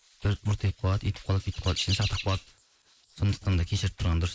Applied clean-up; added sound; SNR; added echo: neural mask model Resemble Enhance denoiser.